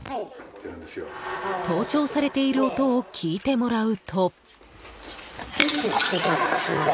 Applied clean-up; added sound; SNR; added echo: none; none; none; none.